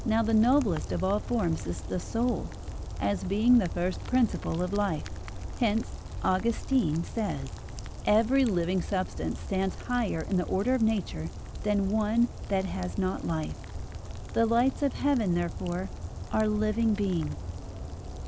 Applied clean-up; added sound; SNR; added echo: none; Rain; 8 dB; none.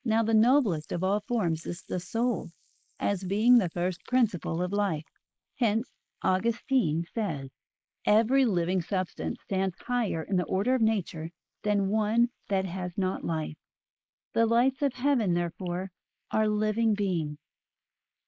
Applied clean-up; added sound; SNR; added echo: neural mask model Resemble Enhance denoiser.